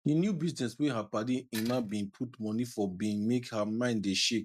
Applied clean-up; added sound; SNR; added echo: neural mask model RNNoise.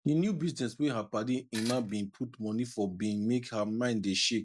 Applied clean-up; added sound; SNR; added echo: neural mask model Resemble Enhance denoiser.